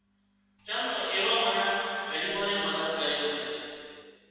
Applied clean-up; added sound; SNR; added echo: none; Sawing; 10 dB; reverberation time 2.1 s.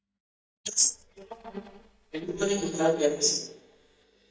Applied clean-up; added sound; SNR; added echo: neural mask model DeepFilterNet 3.